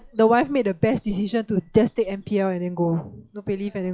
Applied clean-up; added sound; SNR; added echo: classical method log-MMSE.